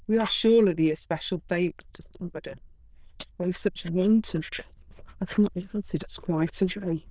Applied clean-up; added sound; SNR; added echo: neural diffusion model UNIVERSE++.